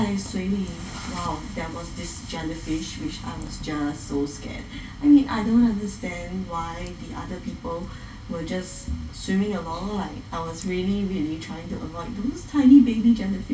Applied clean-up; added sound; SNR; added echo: none; none; none; reverberation time 0.4 s.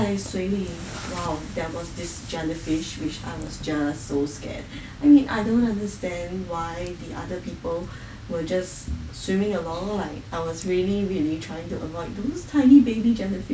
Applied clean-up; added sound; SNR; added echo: none; none; none; none.